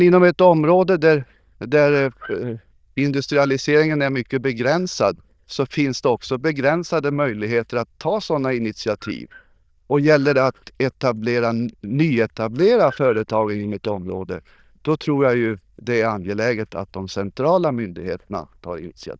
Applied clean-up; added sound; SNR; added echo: neural diffusion model UNIVERSE++.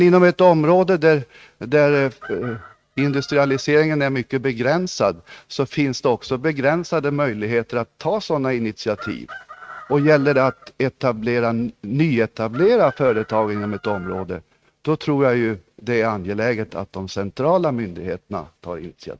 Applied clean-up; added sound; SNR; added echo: neural mask model RNNoise.